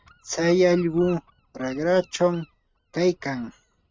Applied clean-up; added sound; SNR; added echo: neural mask model RNNoise.